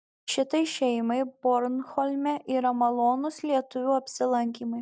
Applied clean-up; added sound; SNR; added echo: none; none; none; none.